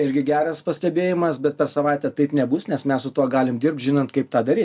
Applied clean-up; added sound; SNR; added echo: none; none; none; none.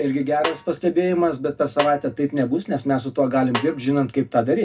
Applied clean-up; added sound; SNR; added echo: none; Snare drum; 13 dB; reverberation time 0.2 s.